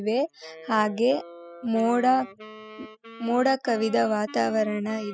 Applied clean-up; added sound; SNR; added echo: classical method spectral subtraction.